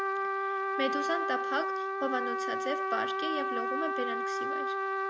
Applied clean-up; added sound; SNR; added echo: none; Trumpet; -5 dB; none.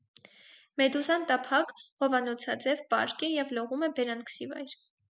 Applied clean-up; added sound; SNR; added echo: none; none; none; none.